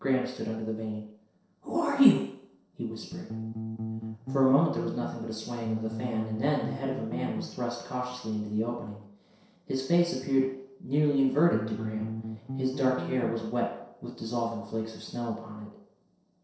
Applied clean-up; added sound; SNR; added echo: neural separator model SepFormer DNS4.